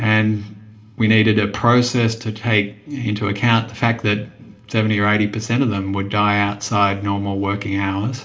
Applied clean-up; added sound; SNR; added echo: none; none; none; reverberation time 0.5 s.